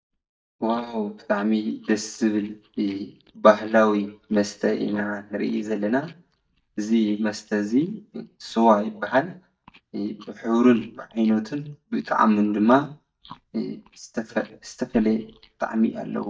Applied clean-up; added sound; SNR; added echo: neural mask model DeepFilterNet 3.